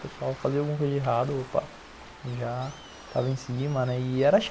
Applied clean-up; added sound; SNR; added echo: none; Waves, surf; 19 dB; none.